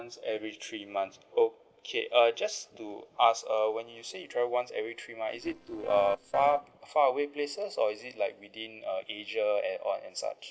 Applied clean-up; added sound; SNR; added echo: neural separator model SepFormer DNS4.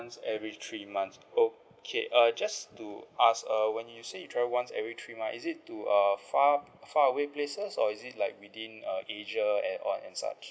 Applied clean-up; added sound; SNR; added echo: none; none; none; none.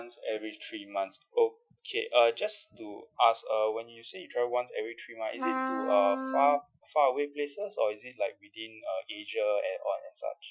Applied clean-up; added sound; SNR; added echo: classical method Wiener filter.